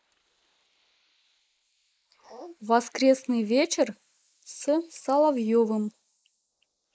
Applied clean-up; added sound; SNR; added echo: neural mask model Resemble Enhance denoiser.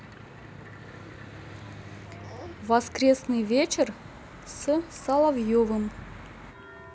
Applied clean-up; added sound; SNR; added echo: none; Church bell / Traffic noise, roadway noise; 16 dB; none.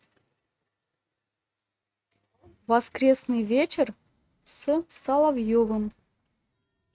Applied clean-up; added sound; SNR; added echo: neural mask model RNNoise.